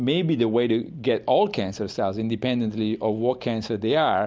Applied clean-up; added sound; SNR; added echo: none; none; none; none.